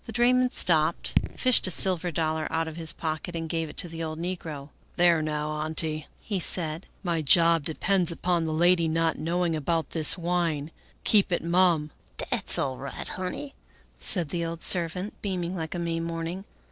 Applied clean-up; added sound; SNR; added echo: neural separator model SepFormer DNS4.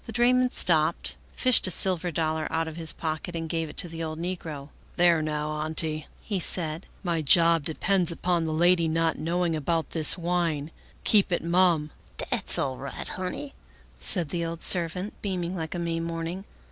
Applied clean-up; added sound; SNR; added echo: none; none; none; none.